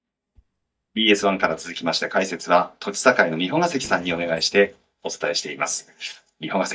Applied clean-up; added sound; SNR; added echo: neural mask model DeepFilterNet 3.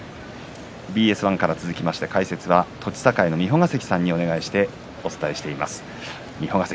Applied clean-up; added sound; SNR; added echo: none; none; none; none.